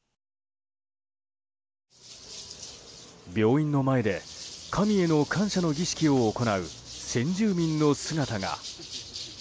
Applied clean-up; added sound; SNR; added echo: none; none; none; none.